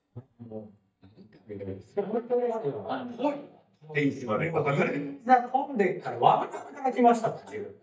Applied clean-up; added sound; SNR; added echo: neural mask model DeepFilterNet 3.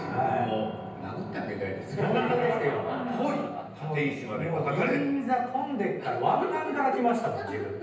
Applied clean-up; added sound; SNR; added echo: none; Piano; 15 dB; reverberation time 0.9 s.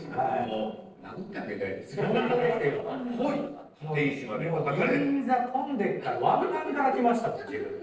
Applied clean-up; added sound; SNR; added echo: neural separator model SepFormer DNS4.